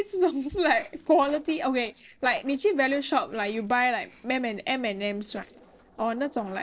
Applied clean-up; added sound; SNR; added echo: neural separator model SepFormer DNS4.